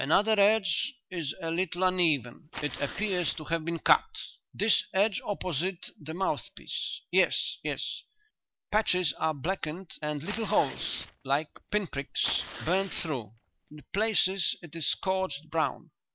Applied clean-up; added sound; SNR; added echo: none; Tearing; 12 dB; none.